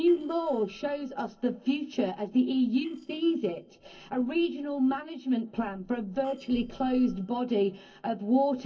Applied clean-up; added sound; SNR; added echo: neural separator model SepFormer DNS4.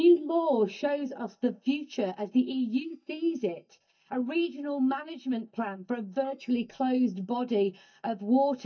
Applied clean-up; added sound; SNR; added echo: neural mask model DeepFilterNet 3.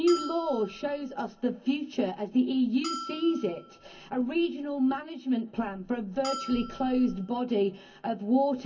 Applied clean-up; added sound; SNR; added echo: none; Bell; 14 dB; reverberation time 0.3 s.